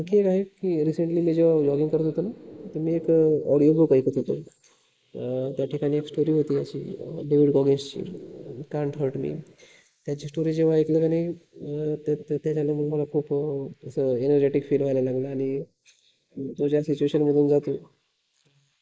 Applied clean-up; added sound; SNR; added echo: neural mask model Resemble Enhance denoiser.